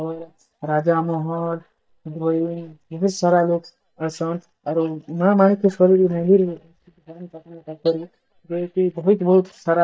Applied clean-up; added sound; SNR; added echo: neural mask model DeepFilterNet 3.